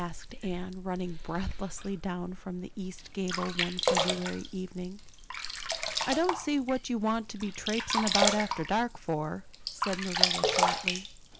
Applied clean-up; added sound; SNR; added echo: none; Sink (filling or washing); 0 dB; none.